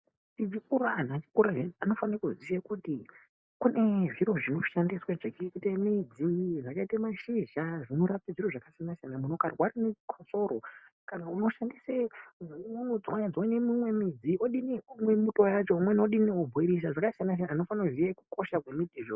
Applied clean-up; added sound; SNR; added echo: none; none; none; none.